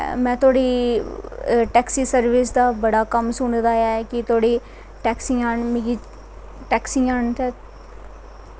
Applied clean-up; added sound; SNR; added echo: none; none; none; none.